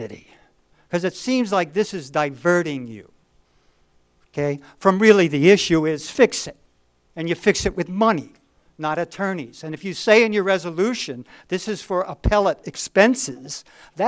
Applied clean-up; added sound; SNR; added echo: none; none; none; none.